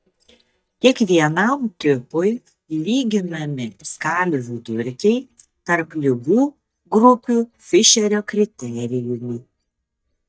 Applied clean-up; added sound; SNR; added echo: neural mask model DeepFilterNet 3.